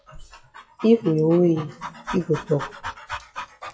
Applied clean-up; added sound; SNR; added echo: classical method WPE with log-MMSE.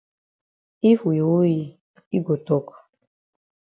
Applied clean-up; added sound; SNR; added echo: none; none; none; none.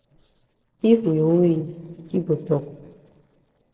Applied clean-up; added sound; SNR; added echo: neural separator model SepFormer DNS4.